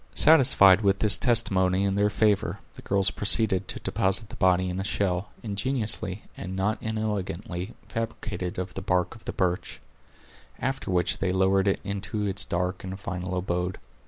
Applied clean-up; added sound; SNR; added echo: none; none; none; none.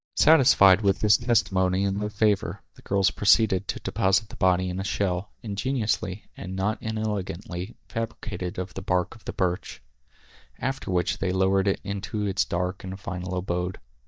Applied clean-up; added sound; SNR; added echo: neural mask model DeepFilterNet 3.